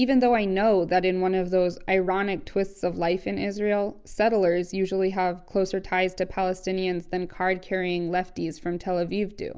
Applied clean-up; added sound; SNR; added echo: none; none; none; none.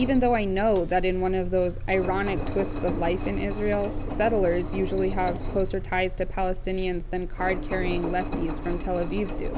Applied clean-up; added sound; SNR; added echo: none; Bus + Engine; 3 dB; none.